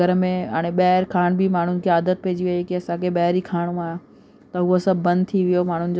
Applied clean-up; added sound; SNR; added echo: none; none; none; none.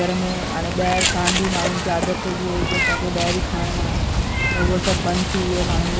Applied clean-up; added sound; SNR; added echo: none; Meow; -2 dB; none.